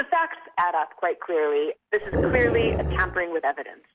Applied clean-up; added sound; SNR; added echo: none; Growling; 0 dB; none.